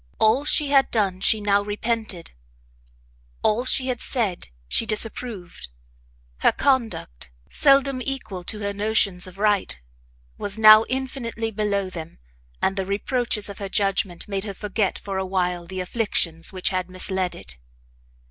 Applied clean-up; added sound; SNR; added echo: none; none; none; none.